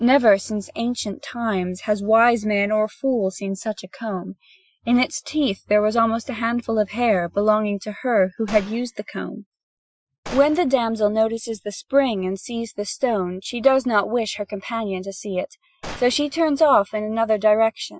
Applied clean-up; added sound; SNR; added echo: classical method Wiener filter.